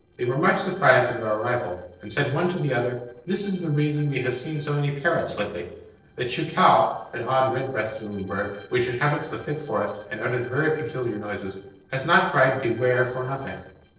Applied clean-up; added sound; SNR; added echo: neural separator model SepFormer DNS4.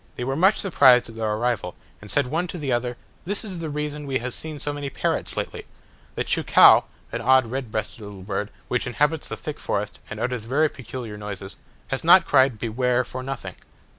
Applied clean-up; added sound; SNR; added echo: none; none; none; none.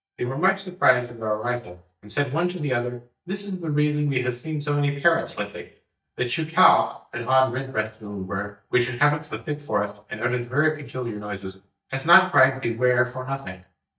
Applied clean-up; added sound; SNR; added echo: neural mask model DeepFilterNet 3.